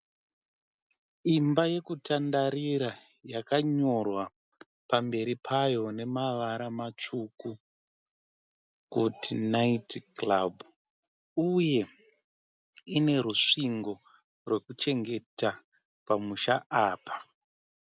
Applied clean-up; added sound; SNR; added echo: none; none; none; none.